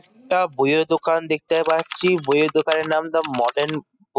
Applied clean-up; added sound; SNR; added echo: classical method spectral subtraction.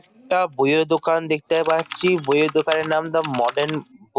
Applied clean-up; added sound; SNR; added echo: none; Computer keyboard; 11 dB; none.